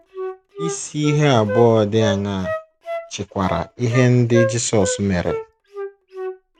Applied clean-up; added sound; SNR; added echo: none; Wind instrument, woodwind instrument; 8 dB; none.